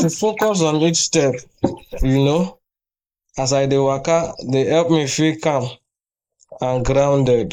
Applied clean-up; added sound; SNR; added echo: neural mask model Resemble Enhance denoiser.